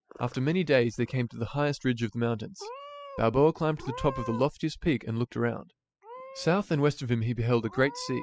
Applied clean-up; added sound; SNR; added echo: classical method spectral subtraction.